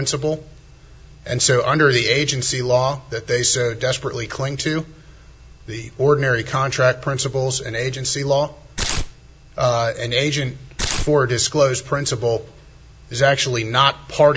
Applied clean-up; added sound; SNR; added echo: none; Tearing; 3 dB; none.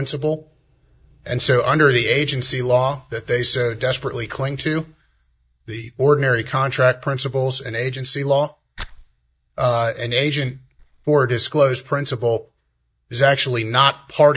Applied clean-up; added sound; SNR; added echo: neural mask model DeepFilterNet 3.